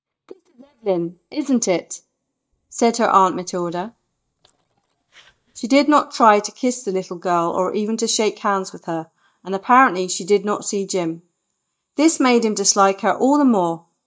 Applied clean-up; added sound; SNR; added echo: neural mask model DeepFilterNet 3.